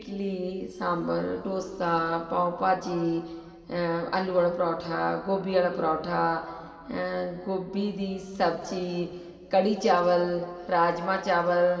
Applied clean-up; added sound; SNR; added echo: none; none; none; reverberation time 2.0 s.